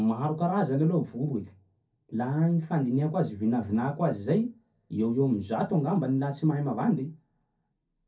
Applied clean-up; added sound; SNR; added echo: none; none; none; reverberation time 0.3 s.